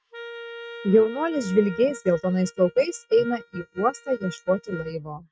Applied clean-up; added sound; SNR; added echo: neural mask model RNNoise.